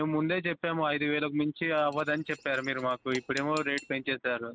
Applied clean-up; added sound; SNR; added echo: none; Cutlery, silverware / Dishes, pots, and pans; 19 dB; none.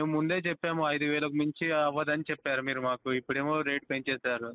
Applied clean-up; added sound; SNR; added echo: neural mask model Resemble Enhance denoiser.